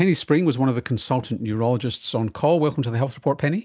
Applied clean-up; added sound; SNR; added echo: none; none; none; none.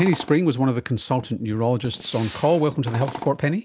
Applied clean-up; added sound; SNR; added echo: none; Tools + Gunshot, gunfire; 15 dB; none.